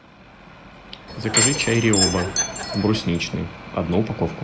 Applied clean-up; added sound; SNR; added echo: none; Door / Chime; 0 dB; none.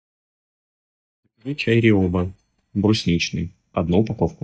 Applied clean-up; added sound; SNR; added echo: neural mask model DeepFilterNet 3.